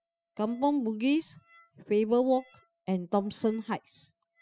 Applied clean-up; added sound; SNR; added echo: classical method spectral subtraction.